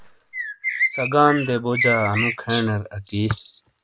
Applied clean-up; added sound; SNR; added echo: none; Bird; 4 dB; none.